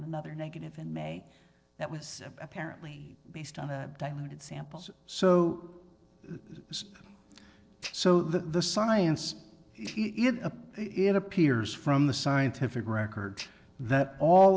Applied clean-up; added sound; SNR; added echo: neural separator model SepFormer DNS4.